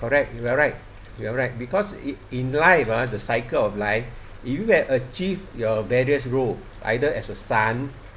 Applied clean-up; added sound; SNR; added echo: none; none; none; none.